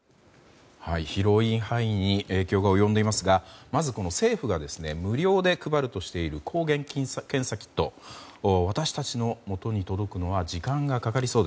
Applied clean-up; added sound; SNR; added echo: none; none; none; none.